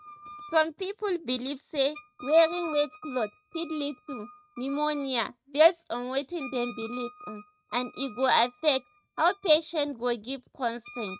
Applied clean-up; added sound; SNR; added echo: neural mask model RNNoise.